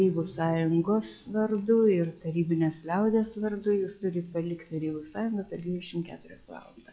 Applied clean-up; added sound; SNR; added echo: classical method log-MMSE.